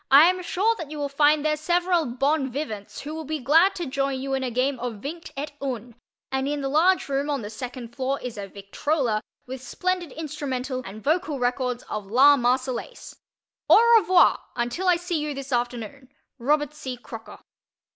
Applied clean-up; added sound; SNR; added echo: none; none; none; none.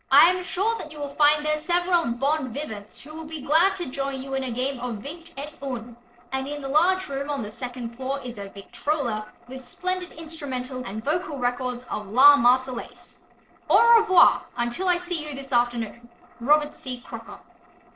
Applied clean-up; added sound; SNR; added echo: neural separator model SepFormer DNS4.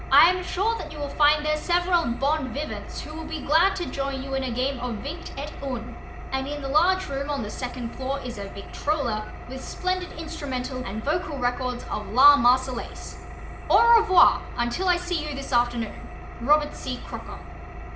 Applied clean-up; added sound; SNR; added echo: none; Engine; 10 dB; reverberation time 1.5 s.